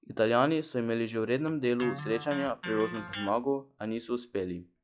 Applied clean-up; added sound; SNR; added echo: classical method log-MMSE.